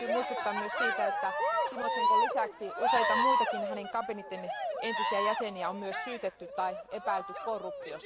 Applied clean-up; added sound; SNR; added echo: none; Cheering; -4 dB; none.